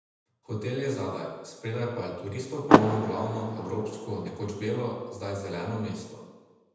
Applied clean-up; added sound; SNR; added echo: none; Car; -4 dB; reverberation time 1.0 s.